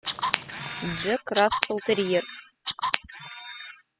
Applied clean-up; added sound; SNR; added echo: classical method spectral subtraction.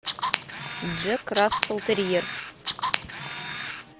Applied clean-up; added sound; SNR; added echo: none; Camera; 3 dB; none.